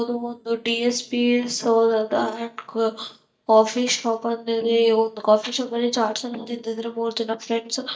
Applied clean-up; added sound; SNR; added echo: neural mask model DeepFilterNet 3.